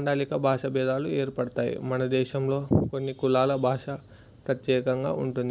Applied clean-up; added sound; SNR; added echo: none; none; none; none.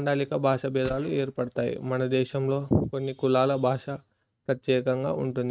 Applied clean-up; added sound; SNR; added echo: neural mask model RNNoise.